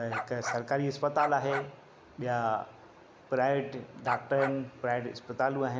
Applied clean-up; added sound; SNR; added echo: none; Bark; 7 dB; none.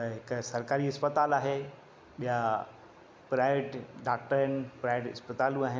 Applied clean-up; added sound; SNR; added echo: none; none; none; none.